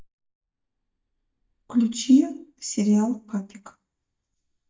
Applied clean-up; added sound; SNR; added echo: neural mask model DeepFilterNet 3.